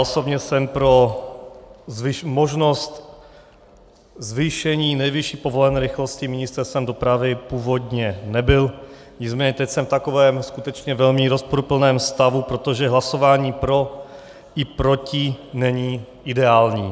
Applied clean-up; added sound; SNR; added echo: none; none; none; none.